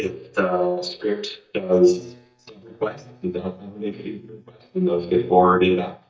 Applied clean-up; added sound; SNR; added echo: neural mask model DeepFilterNet 3.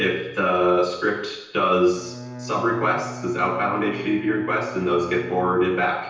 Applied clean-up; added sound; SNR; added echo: none; Bowed string instrument; 15 dB; reverberation time 0.9 s.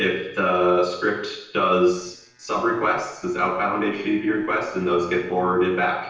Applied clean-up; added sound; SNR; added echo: neural separator model SepFormer DNS4.